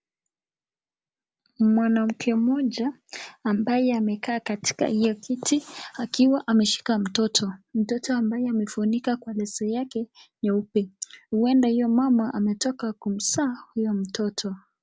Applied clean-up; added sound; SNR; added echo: none; none; none; none.